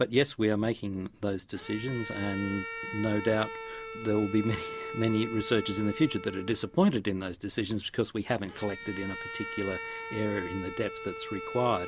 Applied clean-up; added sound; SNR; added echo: none; Bowed string instrument; 10 dB; none.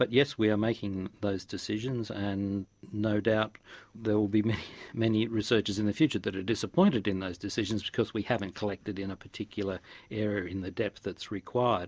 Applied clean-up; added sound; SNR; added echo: none; none; none; none.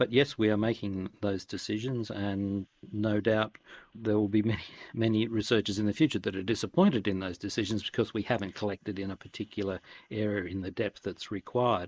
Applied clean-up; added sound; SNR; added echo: neural mask model Resemble Enhance denoiser.